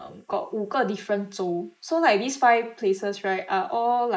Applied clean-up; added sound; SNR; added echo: neural mask model Resemble Enhance denoiser.